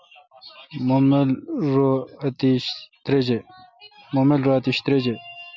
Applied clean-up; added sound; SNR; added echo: none; none; none; none.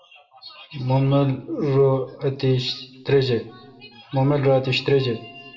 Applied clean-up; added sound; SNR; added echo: none; none; none; reverberation time 0.7 s.